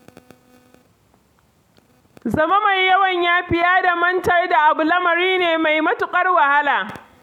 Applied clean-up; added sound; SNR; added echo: none; none; none; none.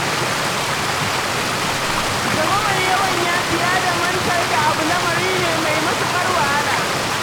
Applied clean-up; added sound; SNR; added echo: none; Stream; -4 dB; none.